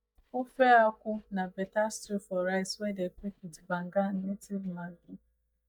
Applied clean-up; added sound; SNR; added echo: neural mask model DeepFilterNet 3.